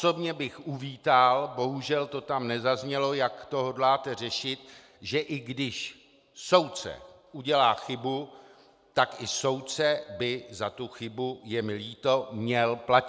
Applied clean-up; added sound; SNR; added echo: none; none; none; none.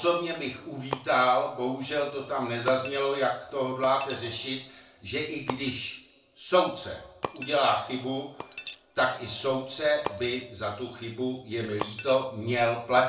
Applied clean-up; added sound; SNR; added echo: none; Shatter; 13 dB; reverberation time 0.3 s.